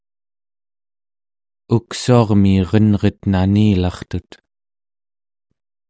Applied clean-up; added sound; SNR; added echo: none; none; none; none.